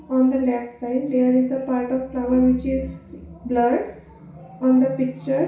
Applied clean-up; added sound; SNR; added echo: none; none; none; reverberation time 0.6 s.